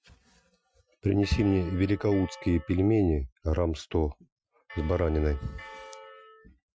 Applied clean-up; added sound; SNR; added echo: classical method Wiener filter.